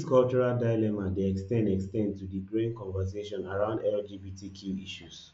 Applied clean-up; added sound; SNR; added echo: none; none; none; none.